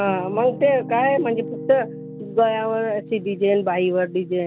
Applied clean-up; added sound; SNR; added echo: none; Piano; 13 dB; none.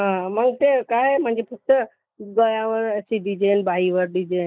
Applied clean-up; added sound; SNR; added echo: neural mask model Resemble Enhance denoiser.